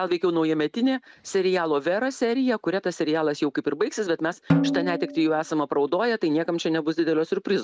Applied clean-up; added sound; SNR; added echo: none; Snare drum; 5 dB; none.